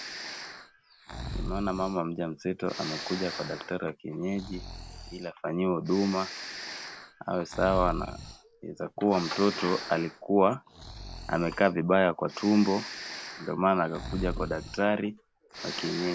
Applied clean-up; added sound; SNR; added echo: none; Breathing; 11 dB; none.